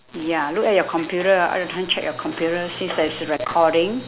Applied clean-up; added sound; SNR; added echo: none; none; none; none.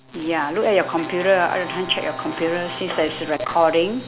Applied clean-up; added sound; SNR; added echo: none; Brass instrument; 15 dB; none.